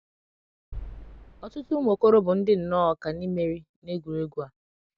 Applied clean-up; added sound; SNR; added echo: none; Boom; 16 dB; none.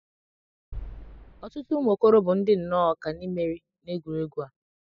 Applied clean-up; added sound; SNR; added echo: classical method spectral subtraction.